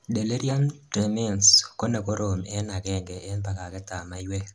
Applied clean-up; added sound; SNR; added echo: none; none; none; none.